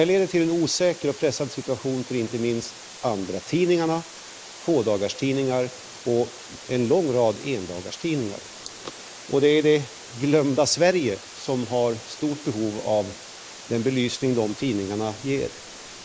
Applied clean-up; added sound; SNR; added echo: neural mask model Resemble Enhance denoiser.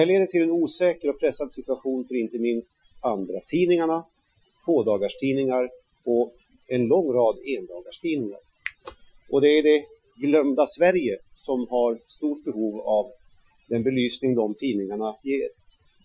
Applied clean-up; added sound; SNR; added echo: classical method Wiener filter.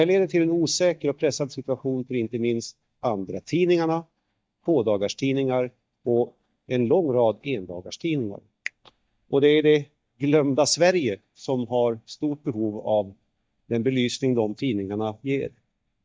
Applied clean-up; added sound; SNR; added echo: neural mask model DeepFilterNet 3.